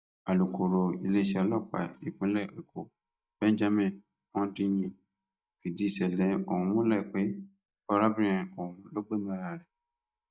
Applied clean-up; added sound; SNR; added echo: neural mask model DeepFilterNet 3.